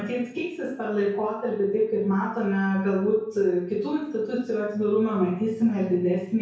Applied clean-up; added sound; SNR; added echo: none; none; none; reverberation time 0.6 s.